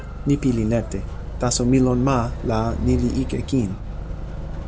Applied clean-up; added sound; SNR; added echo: none; Motor vehicle (road); 6 dB; none.